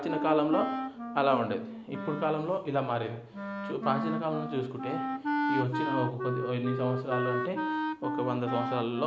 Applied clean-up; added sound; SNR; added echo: none; Wind instrument, woodwind instrument; 3 dB; none.